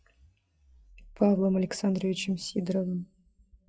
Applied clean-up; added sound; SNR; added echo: classical method WPE with log-MMSE.